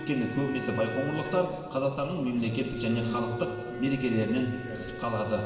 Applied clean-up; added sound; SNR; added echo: none; Bowed string instrument; 11 dB; reverberation time 2.3 s.